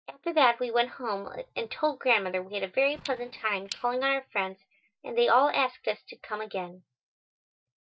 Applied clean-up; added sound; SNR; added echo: neural mask model DeepFilterNet 3.